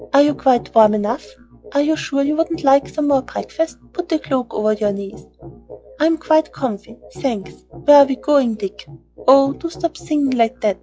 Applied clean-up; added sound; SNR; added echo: classical method log-MMSE.